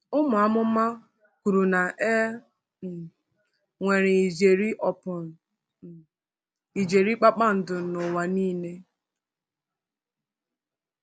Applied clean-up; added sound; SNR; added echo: none; none; none; none.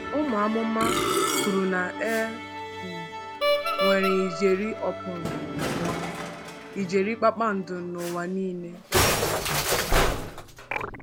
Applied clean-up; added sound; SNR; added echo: none; Musical instrument; -1 dB; none.